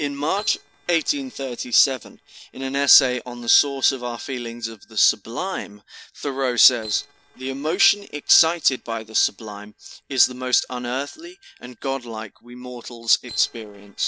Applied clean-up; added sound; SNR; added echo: neural separator model SepFormer DNS4.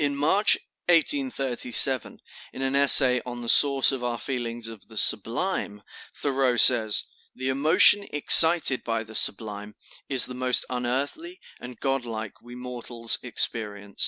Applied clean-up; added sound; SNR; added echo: none; none; none; none.